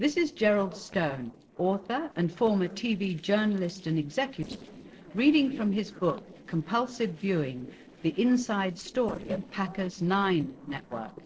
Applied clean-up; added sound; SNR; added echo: neural separator model SepFormer DNS4.